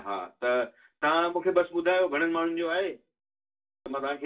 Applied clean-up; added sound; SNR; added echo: none; none; none; reverberation time 0.2 s.